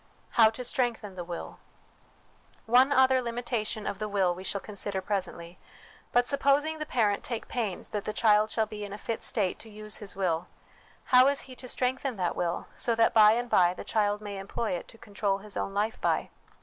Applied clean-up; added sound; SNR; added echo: none; none; none; none.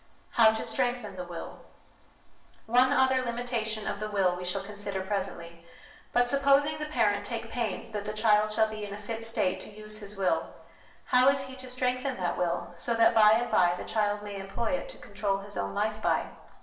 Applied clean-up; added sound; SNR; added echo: none; none; none; reverberation time 0.9 s.